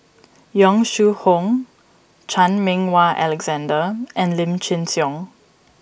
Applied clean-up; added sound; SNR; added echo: none; none; none; none.